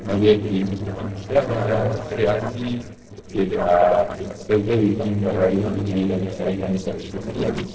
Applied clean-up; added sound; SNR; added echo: neural separator model SepFormer DNS4.